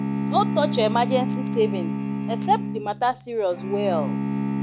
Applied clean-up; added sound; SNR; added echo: none; Bowed string instrument; 5 dB; none.